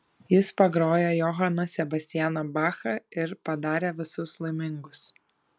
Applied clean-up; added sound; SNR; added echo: none; none; none; none.